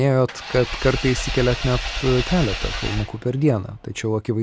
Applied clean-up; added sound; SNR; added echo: none; Engine / Vehicle; 7 dB; none.